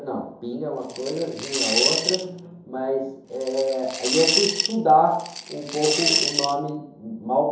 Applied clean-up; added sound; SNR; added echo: none; Coin (dropping) / Glass; 2 dB; reverberation time 2.8 s.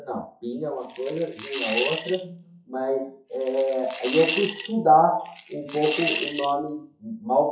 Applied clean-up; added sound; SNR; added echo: classical method WPE with log-MMSE.